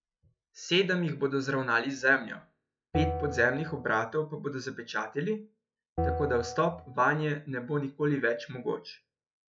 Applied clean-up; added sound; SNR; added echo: classical method log-MMSE.